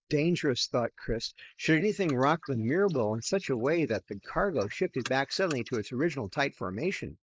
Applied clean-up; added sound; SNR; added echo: neural mask model Resemble Enhance denoiser.